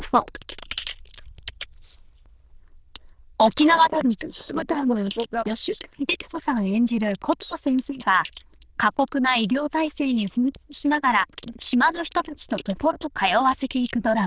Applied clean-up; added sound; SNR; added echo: neural diffusion model UNIVERSE++.